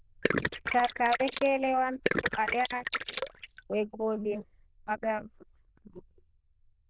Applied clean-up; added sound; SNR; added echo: neural diffusion model UNIVERSE++.